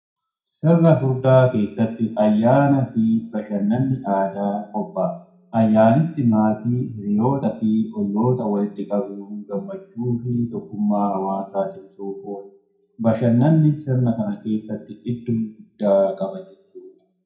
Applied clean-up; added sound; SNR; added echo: none; none; none; reverberation time 0.5 s.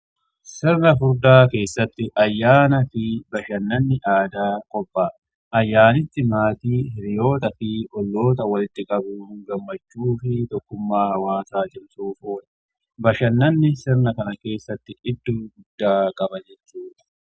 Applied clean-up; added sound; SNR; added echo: none; none; none; none.